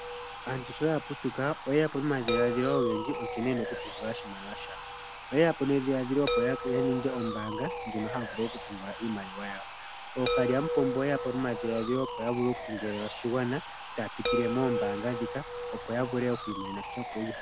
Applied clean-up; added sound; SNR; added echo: none; Sawing + Chime; 4 dB; none.